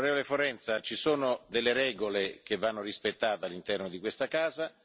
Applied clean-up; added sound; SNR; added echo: none; none; none; none.